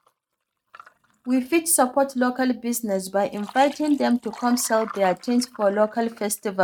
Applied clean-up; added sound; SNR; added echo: neural mask model RNNoise.